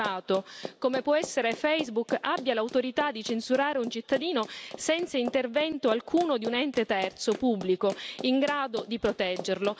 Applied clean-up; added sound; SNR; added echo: none; Run; 14 dB; none.